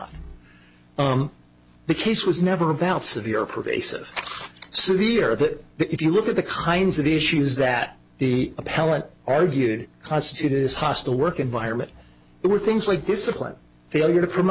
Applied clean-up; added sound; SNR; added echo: none; none; none; none.